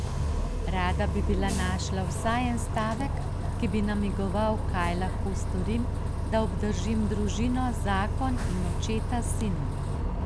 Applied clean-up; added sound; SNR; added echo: none; Bus; -2 dB; none.